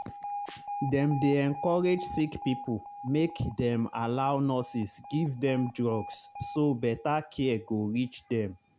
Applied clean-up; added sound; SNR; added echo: none; Alarm; 13 dB; none.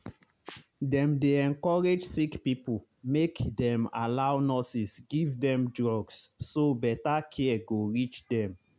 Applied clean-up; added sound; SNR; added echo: none; none; none; none.